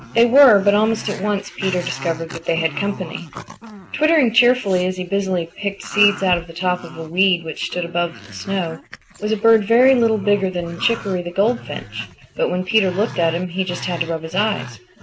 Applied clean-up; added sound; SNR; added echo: none; Growling; 16 dB; none.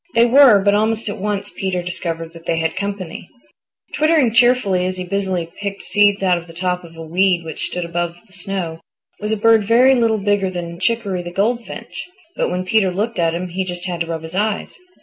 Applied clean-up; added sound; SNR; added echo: none; none; none; none.